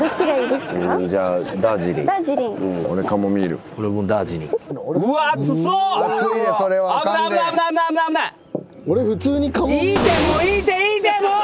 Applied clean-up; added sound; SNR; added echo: none; Bowed string instrument; 12 dB; none.